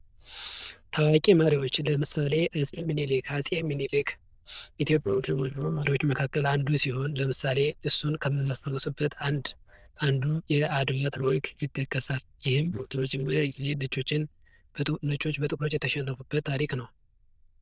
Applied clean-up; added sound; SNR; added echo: neural diffusion model UNIVERSE++.